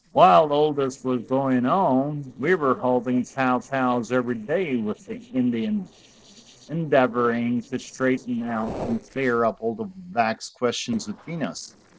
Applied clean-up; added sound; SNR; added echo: neural separator model SepFormer DNS4.